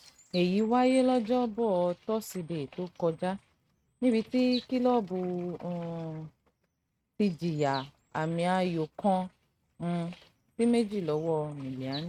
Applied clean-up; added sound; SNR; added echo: neural mask model RNNoise.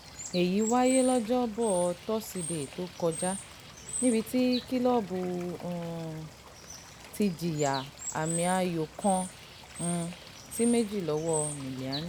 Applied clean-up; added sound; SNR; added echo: none; Water / Bird; 11 dB; none.